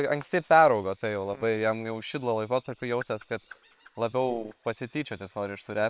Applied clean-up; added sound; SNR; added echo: neural separator model SepFormer WHAM!.